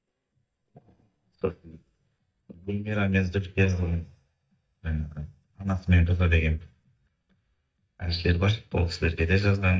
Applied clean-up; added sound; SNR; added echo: neural mask model DeepFilterNet 3.